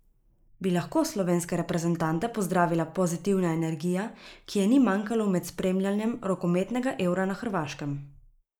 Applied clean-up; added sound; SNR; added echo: neural mask model Resemble Enhance denoiser.